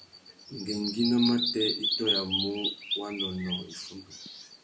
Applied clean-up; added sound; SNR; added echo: none; Bird vocalization, bird call, bird song; 2 dB; none.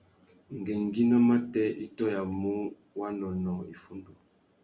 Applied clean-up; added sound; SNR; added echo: none; none; none; none.